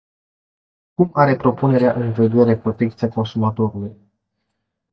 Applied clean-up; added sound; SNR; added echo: neural mask model DeepFilterNet 3.